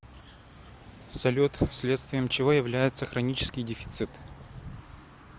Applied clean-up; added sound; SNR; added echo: none; none; none; none.